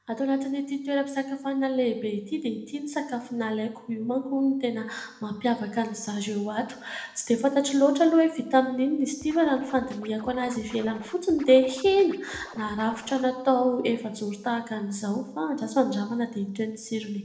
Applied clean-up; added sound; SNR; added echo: neural separator model SepFormer DNS4.